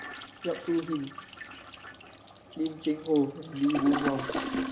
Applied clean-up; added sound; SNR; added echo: none; Toilet flush; 6 dB; none.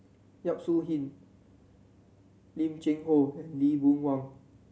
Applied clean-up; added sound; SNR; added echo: none; none; none; none.